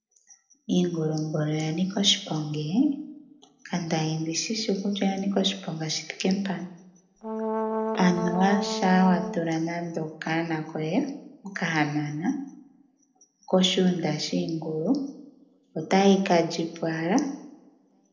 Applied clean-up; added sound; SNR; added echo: neural separator model SepFormer DNS4.